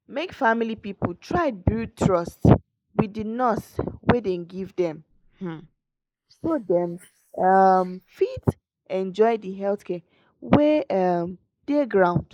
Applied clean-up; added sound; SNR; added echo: neural mask model Resemble Enhance denoiser.